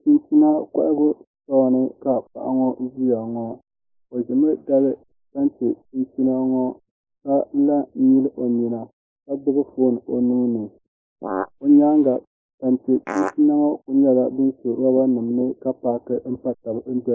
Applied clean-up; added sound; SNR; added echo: neural mask model Resemble Enhance denoiser.